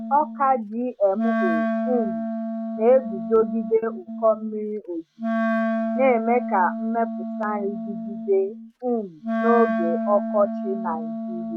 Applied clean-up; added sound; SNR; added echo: neural mask model RNNoise.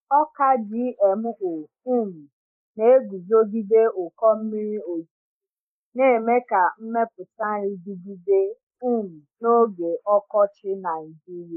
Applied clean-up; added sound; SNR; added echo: neural mask model Resemble Enhance denoiser.